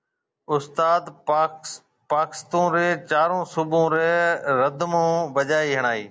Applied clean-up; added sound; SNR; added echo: none; none; none; none.